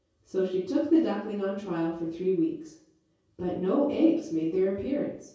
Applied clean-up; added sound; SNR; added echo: none; none; none; reverberation time 0.6 s.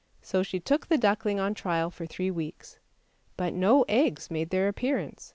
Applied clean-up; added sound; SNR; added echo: none; none; none; none.